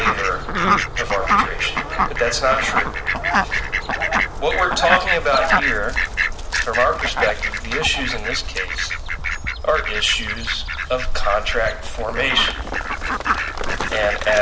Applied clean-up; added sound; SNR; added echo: none; Fowl; -1 dB; reverberation time 1.0 s.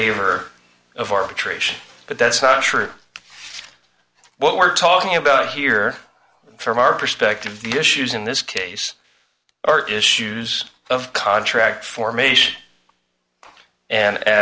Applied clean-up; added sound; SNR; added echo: none; none; none; none.